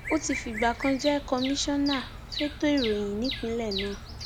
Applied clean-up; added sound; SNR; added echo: none; Bird vocalization, bird call, bird song; 8 dB; none.